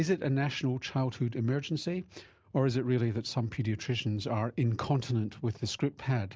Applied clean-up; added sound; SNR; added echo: none; none; none; none.